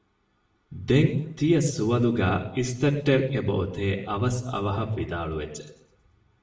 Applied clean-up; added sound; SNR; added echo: none; none; none; reverberation time 0.8 s.